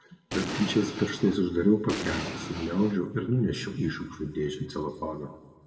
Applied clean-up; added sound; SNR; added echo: none; Explosion; 7 dB; reverberation time 1.6 s.